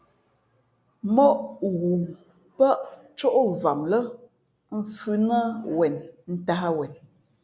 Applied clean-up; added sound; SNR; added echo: none; none; none; none.